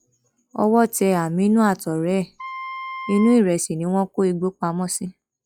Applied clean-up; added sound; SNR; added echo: classical method log-MMSE.